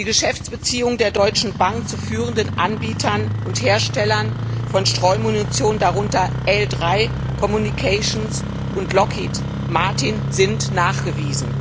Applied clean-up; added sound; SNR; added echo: none; Engine starting; 3 dB; none.